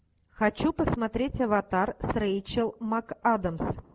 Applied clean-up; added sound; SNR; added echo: none; none; none; none.